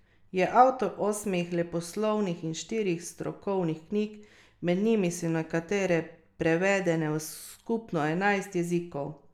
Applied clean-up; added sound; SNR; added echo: none; none; none; none.